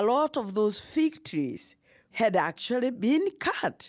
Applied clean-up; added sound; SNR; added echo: none; none; none; none.